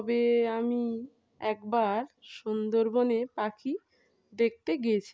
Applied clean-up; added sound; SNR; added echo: none; none; none; none.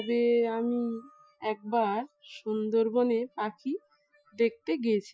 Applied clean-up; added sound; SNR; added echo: classical method Wiener filter.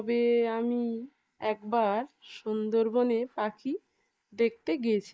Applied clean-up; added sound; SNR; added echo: neural mask model Resemble Enhance denoiser.